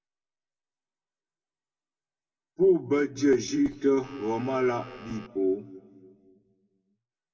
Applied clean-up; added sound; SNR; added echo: none; Telephone; 18 dB; reverberation time 2.1 s.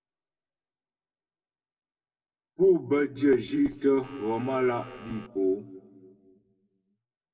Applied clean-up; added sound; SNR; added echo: neural separator model SepFormer DNS4.